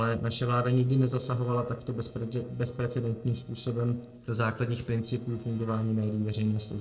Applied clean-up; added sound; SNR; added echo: neural separator model SepFormer DNS4.